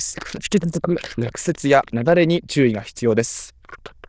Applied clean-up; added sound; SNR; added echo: neural diffusion model UNIVERSE++.